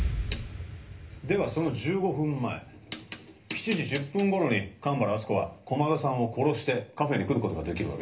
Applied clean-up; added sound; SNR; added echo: none; Explosion; 12 dB; reverberation time 0.3 s.